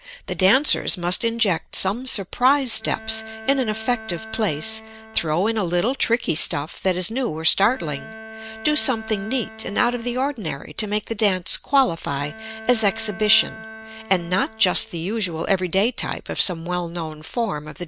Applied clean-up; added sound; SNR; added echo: none; Bowed string instrument; 16 dB; none.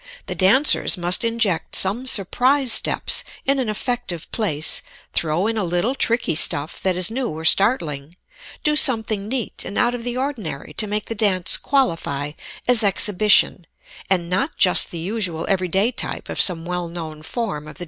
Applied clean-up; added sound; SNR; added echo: none; none; none; none.